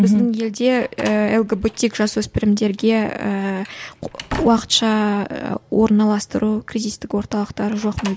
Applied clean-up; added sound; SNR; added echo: none; Slam; 19 dB; none.